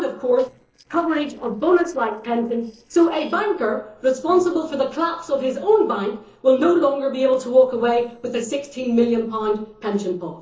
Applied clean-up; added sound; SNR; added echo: neural separator model SepFormer DNS4.